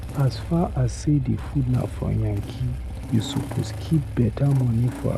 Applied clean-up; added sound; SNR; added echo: none; Engine starting / Motorcycle; 8 dB; none.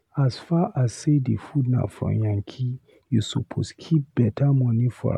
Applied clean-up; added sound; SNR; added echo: none; none; none; none.